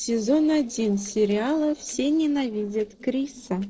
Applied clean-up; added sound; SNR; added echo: neural separator model SepFormer DNS4.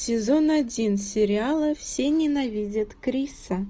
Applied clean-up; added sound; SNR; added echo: none; none; none; none.